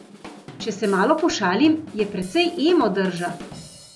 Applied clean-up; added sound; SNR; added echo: none; Drum / Drum kit; 17 dB; none.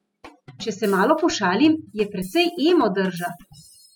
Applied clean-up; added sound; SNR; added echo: classical method spectral subtraction.